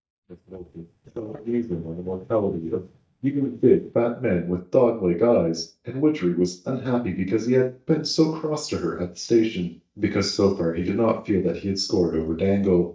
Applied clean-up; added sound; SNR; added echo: neural mask model DeepFilterNet 3.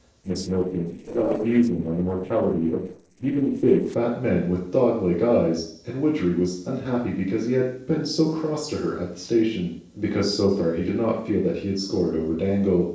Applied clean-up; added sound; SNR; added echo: neural separator model SepFormer DNS4.